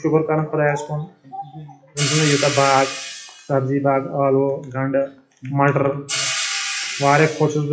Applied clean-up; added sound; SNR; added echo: classical method WPE with log-MMSE.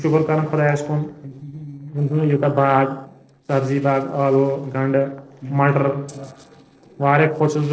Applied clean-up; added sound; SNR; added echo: neural separator model SepFormer DNS4.